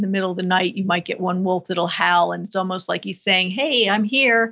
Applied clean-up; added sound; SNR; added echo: none; none; none; none.